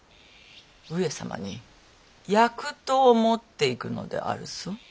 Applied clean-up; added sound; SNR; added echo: none; none; none; none.